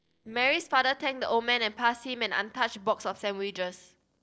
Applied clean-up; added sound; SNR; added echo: neural separator model SepFormer DNS4.